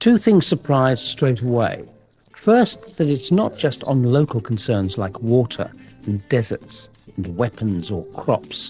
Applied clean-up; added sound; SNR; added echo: neural separator model SepFormer DNS4.